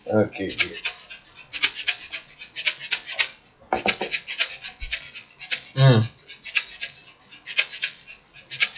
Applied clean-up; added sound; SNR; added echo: classical method WPE with log-MMSE.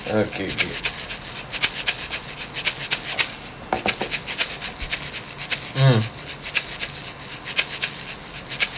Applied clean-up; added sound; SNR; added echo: none; Breathing; 1 dB; reverberation time 0.2 s.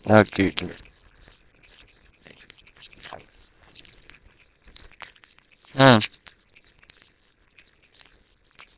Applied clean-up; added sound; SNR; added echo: neural separator model SepFormer WHAMR!.